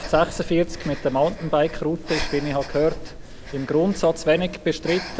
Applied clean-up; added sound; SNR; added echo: none; Breathing; 10 dB; none.